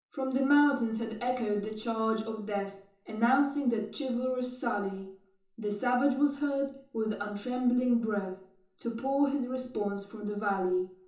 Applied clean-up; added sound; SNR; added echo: none; none; none; reverberation time 0.6 s.